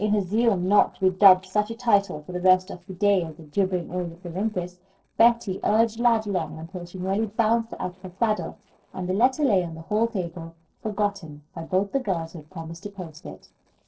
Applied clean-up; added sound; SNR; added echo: neural separator model SepFormer DNS4.